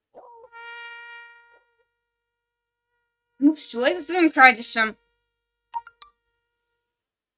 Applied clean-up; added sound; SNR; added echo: neural mask model RNNoise.